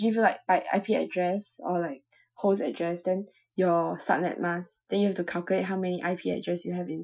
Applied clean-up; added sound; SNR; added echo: classical method Wiener filter.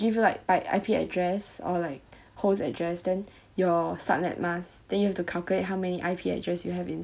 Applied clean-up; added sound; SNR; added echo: none; none; none; none.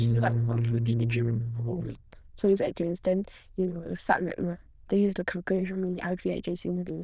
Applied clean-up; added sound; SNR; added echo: neural diffusion model UNIVERSE++.